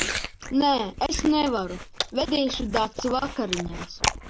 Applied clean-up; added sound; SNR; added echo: none; Chewing, mastication; 6 dB; none.